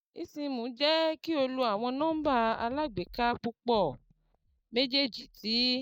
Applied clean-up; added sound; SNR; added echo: neural mask model DeepFilterNet 3.